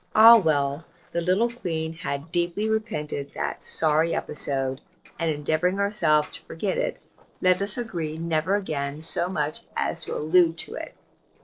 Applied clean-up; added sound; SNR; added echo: neural separator model SepFormer DNS4.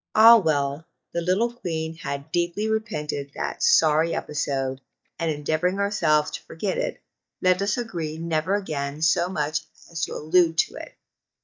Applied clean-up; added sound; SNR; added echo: neural mask model DeepFilterNet 3.